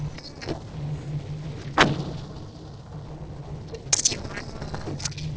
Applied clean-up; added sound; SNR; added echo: neural separator model SepFormer DNS4.